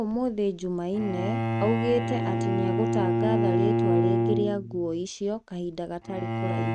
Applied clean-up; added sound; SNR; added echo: neural mask model RNNoise.